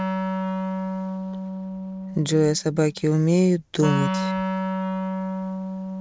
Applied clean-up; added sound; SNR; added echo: neural mask model RNNoise.